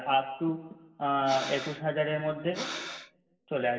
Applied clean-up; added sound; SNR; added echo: none; Breathing; 10 dB; reverberation time 1.1 s.